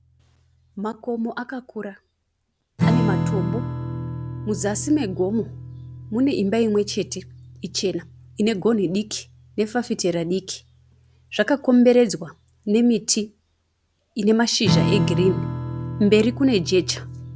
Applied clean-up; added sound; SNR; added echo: none; Strum; 6 dB; none.